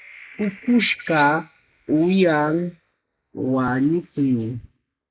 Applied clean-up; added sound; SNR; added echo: neural mask model Resemble Enhance denoiser.